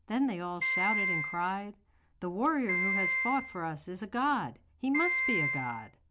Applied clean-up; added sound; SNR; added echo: none; Piano; -2 dB; none.